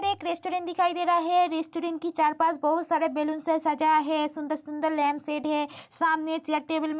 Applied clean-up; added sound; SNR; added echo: none; none; none; none.